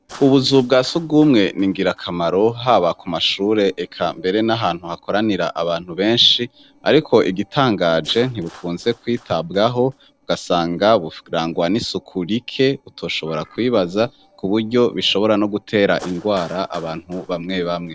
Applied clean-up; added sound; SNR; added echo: neural separator model SepFormer DNS4.